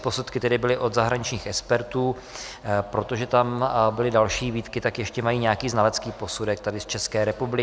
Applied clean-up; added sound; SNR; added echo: none; none; none; none.